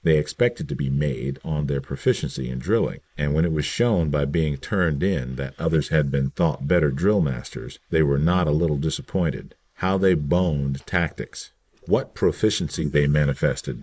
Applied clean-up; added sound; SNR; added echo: neural mask model Resemble Enhance denoiser.